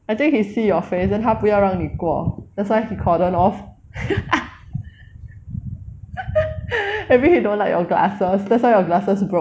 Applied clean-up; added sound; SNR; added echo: none; none; none; none.